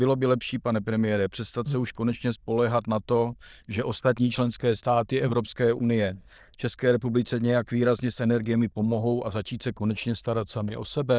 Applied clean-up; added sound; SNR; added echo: neural diffusion model UNIVERSE++.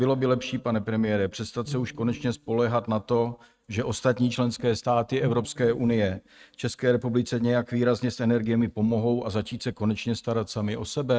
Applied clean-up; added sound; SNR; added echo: neural mask model RNNoise.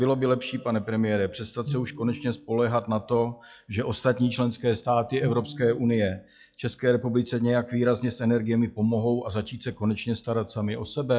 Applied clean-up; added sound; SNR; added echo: classical method log-MMSE.